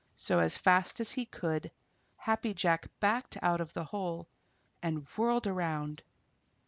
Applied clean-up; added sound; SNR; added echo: none; none; none; none.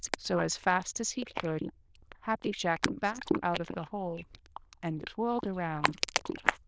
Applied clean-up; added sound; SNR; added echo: neural diffusion model UNIVERSE++.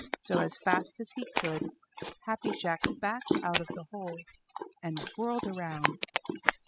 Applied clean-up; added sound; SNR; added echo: classical method spectral subtraction.